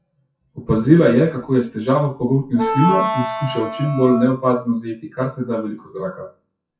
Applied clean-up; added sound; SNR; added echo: classical method WPE with log-MMSE.